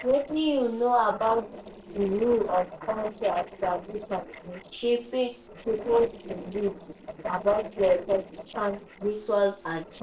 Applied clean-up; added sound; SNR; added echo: neural separator model SepFormer DNS4.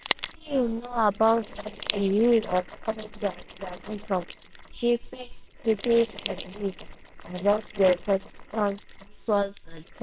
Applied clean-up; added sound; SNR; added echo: neural separator model SepFormer WHAMR!.